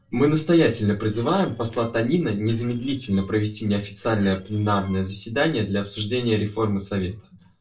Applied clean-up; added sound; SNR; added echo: neural separator model SepFormer DNS4.